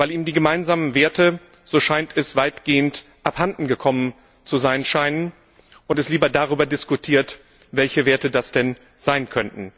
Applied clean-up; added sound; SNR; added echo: none; none; none; none.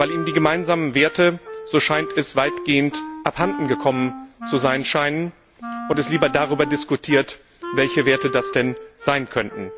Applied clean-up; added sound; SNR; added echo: none; Wind instrument, woodwind instrument; 11 dB; none.